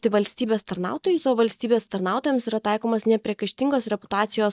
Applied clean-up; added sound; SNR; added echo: neural mask model DeepFilterNet 3.